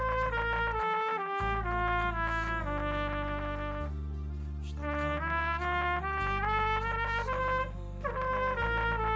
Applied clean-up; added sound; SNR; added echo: none; Trumpet; -4 dB; none.